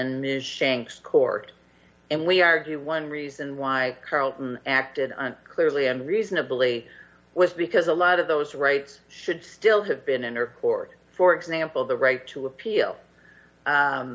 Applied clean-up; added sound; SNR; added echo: none; none; none; none.